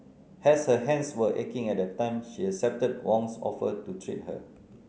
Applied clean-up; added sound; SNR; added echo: none; none; none; none.